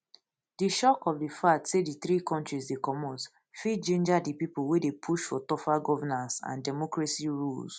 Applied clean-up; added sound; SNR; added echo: none; none; none; none.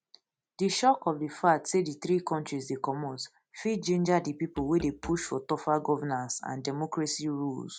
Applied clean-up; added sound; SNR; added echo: none; Musical instrument; 17 dB; none.